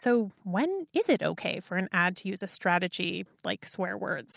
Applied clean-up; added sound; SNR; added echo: none; none; none; none.